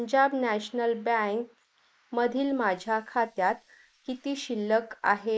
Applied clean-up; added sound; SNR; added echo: neural mask model Resemble Enhance denoiser.